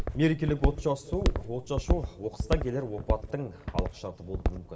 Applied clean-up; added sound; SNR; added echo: none; Walk, footsteps; -1 dB; reverberation time 1.9 s.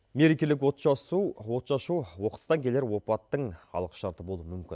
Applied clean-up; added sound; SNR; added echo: none; none; none; none.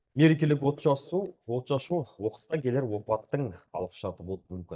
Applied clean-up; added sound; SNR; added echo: neural mask model DeepFilterNet 3.